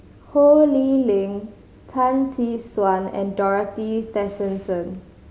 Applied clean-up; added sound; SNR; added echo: none; none; none; none.